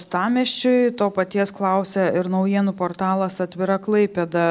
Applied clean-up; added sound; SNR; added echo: none; none; none; none.